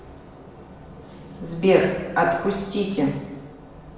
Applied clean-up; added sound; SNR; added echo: none; none; none; reverberation time 1.1 s.